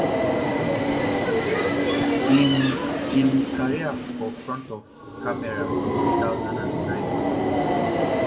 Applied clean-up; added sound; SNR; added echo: none; Subway, metro, underground; -5 dB; reverberation time 1.3 s.